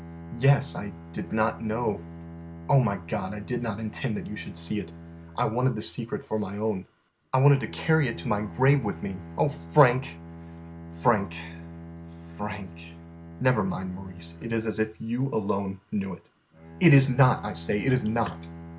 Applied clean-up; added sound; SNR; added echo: none; Bowed string instrument; 15 dB; none.